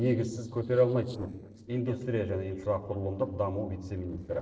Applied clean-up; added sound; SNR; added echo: neural separator model SepFormer DNS4.